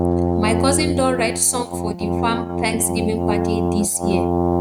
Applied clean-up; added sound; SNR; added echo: neural mask model RNNoise.